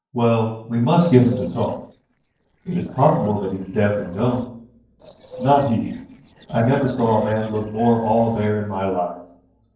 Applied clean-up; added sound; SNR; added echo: neural separator model SepFormer DNS4.